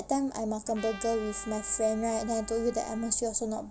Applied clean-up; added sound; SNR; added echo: none; Trumpet; 17 dB; none.